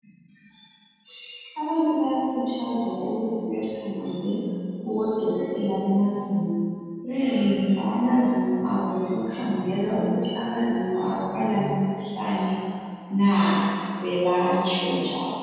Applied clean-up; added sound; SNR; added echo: none; none; none; reverberation time 2.1 s.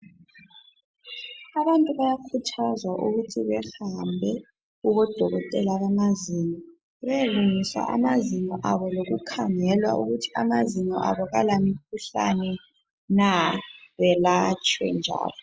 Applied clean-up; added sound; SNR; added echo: none; none; none; none.